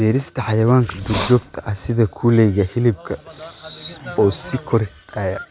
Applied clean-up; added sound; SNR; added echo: none; Hiss; 10 dB; none.